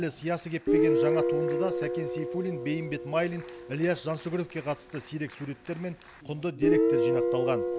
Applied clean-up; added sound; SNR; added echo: none; Guitar; -3 dB; none.